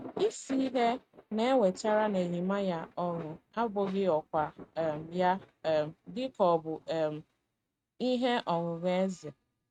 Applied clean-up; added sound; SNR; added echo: neural mask model RNNoise.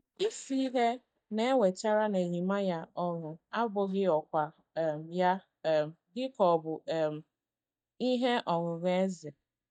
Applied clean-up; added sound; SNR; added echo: neural mask model DeepFilterNet 3.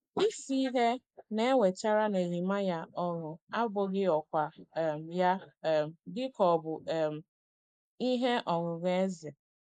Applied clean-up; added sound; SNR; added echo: neural mask model Resemble Enhance denoiser.